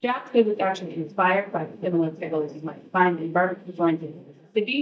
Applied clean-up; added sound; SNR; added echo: neural mask model DeepFilterNet 3.